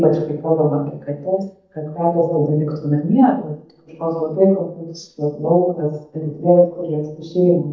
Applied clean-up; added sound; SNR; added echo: neural mask model DeepFilterNet 3.